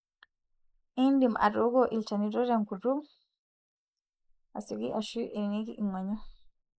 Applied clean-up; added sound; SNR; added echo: neural mask model Resemble Enhance denoiser.